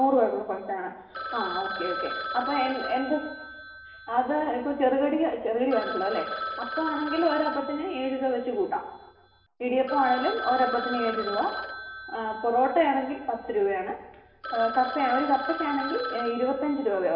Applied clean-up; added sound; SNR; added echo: none; Telephone; 9 dB; reverberation time 0.9 s.